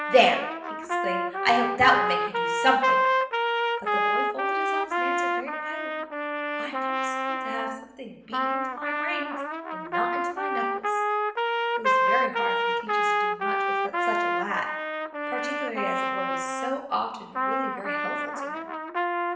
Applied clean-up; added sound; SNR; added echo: none; Trumpet; -4 dB; reverberation time 0.8 s.